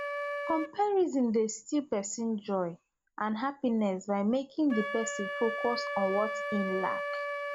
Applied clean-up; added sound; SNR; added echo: none; Wind instrument, woodwind instrument; 7 dB; none.